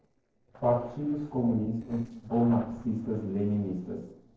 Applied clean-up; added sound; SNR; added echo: neural separator model SepFormer DNS4.